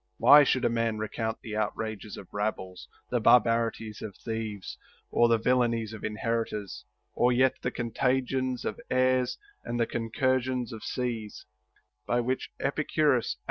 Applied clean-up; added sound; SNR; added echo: none; none; none; none.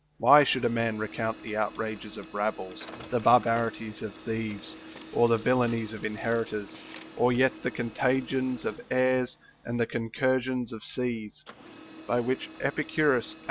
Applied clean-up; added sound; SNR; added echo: none; Printer; 18 dB; none.